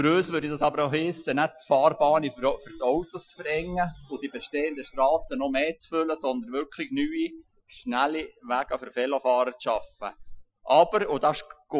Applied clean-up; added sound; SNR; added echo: classical method Wiener filter.